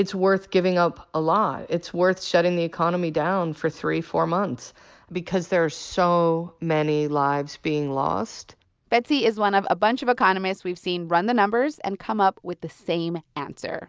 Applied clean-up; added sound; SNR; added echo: none; none; none; none.